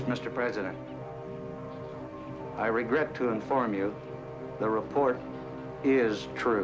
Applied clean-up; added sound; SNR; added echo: none; Musical instrument; 11 dB; none.